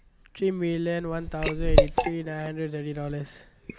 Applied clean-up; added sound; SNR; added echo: none; Liquid; -2 dB; none.